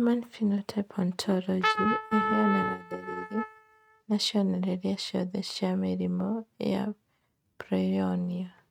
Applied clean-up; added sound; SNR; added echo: neural mask model RNNoise.